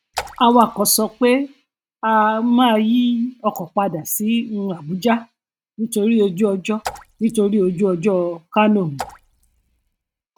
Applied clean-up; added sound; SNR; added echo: neural mask model RNNoise.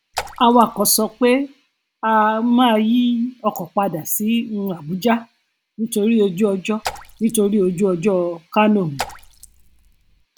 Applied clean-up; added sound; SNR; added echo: none; Raindrop / Splash, splatter; 15 dB; none.